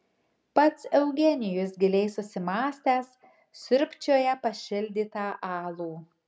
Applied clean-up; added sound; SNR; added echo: none; none; none; none.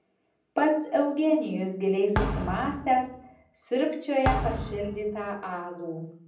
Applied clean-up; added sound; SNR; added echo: none; Thump, thud; 6 dB; reverberation time 0.6 s.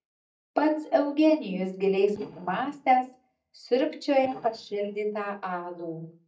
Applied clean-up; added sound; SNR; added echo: neural mask model DeepFilterNet 3.